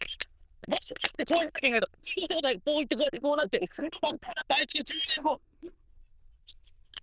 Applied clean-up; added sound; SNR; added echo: neural diffusion model UNIVERSE++.